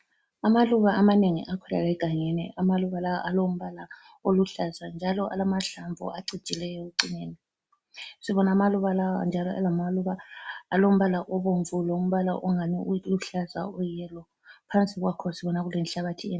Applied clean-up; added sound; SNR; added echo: none; none; none; none.